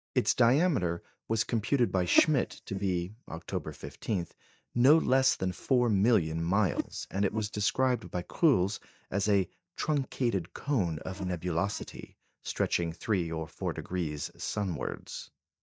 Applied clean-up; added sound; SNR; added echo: neural mask model DeepFilterNet 3.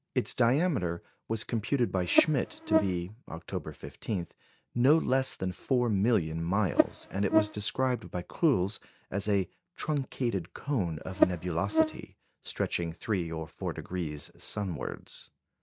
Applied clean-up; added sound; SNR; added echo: none; Buzz; -1 dB; none.